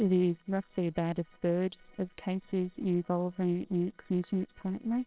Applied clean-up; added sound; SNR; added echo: neural separator model SepFormer WHAMR!.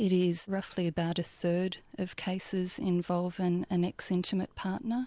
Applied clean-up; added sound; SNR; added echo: none; none; none; none.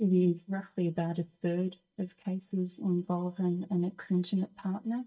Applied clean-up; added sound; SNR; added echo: neural mask model DeepFilterNet 3.